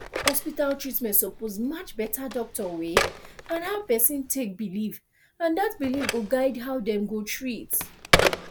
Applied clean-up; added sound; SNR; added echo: none; Telephone; 3 dB; none.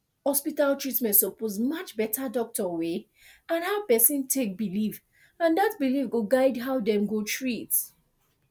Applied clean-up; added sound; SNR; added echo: none; none; none; none.